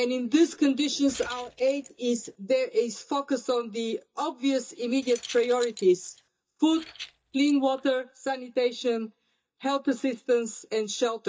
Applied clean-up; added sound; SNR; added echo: neural mask model DeepFilterNet 3.